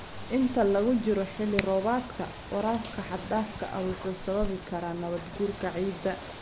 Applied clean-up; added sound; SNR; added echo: none; Ocean / Boat, Water vehicle + Hands; 11 dB; none.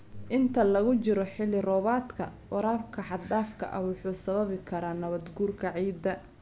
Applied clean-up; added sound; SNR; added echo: none; none; none; none.